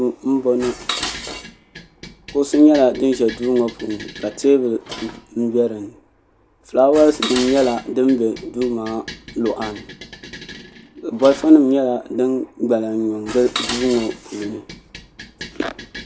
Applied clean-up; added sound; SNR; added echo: none; Dishes, pots, and pans; 14 dB; none.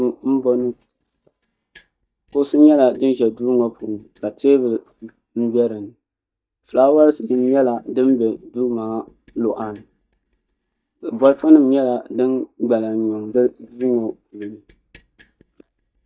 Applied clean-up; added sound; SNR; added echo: neural mask model DeepFilterNet 3.